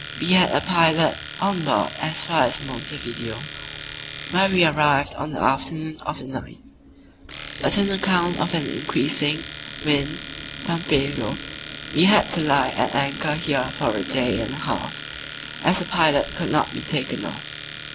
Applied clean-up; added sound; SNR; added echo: none; Domestic sounds, home sounds; 11 dB; none.